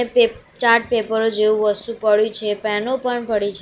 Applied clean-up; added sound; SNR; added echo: none; none; none; none.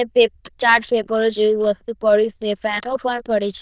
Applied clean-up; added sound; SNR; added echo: neural diffusion model UNIVERSE++.